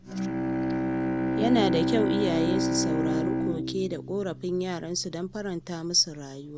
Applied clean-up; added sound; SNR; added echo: none; Bowed string instrument; -1 dB; none.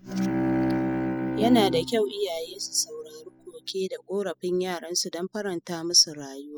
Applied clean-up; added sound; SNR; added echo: classical method spectral subtraction.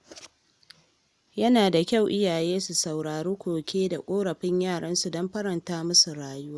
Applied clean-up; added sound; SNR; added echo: none; none; none; none.